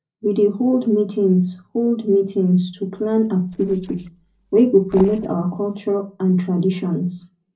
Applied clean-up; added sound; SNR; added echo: neural separator model SepFormer DNS4.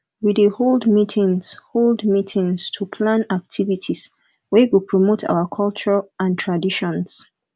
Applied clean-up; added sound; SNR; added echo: none; none; none; none.